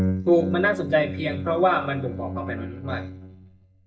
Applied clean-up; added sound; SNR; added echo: neural mask model DeepFilterNet 3.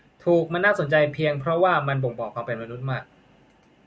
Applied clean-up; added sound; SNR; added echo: none; none; none; none.